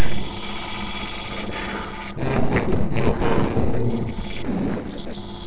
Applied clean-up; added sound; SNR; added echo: neural separator model SepFormer DNS4.